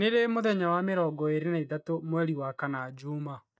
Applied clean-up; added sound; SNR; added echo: neural mask model DeepFilterNet 3.